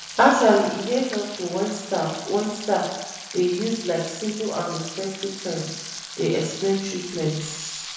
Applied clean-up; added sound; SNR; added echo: none; Frying (food); 12 dB; reverberation time 1.0 s.